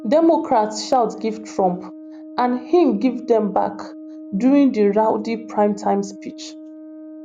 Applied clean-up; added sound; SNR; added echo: none; Brass instrument; 16 dB; none.